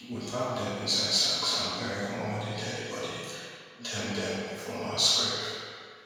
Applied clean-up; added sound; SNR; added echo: none; none; none; reverberation time 1.9 s.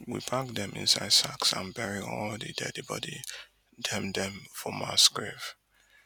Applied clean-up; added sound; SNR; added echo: none; none; none; none.